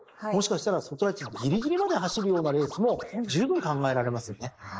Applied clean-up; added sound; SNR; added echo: neural mask model Resemble Enhance denoiser.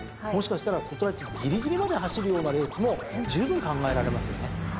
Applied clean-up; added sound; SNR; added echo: none; Scratching (performance technique); 15 dB; none.